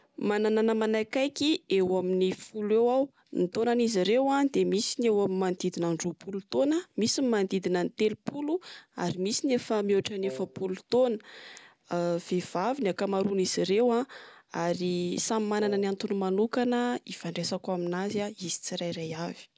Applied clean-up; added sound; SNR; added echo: none; Wind instrument, woodwind instrument; 15 dB; none.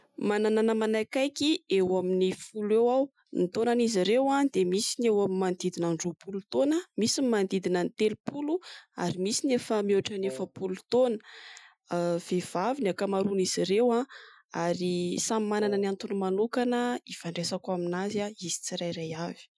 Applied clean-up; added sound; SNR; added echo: classical method Wiener filter.